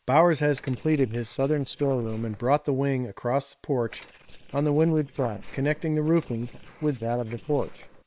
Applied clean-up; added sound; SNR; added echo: neural separator model SepFormer WHAM!.